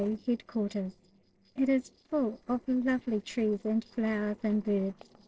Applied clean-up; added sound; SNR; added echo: neural separator model SepFormer DNS4.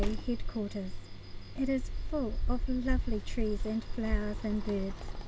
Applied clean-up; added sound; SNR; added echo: none; Sliding door; -2 dB; none.